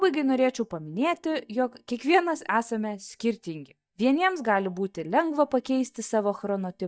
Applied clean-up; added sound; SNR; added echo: neural mask model DeepFilterNet 3.